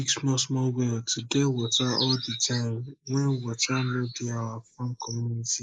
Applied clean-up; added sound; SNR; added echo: neural mask model Resemble Enhance denoiser.